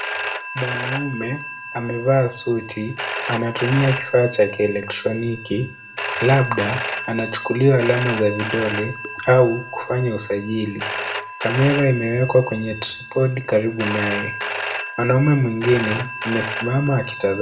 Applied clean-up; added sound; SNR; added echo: none; Telephone; 8 dB; reverberation time 0.3 s.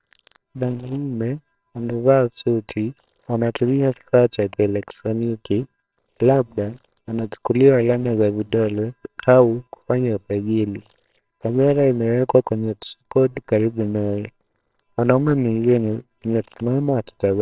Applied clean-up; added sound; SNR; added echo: neural separator model SepFormer WHAMR!.